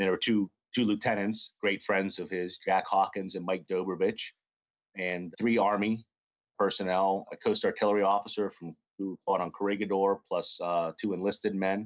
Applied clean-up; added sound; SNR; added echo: none; none; none; none.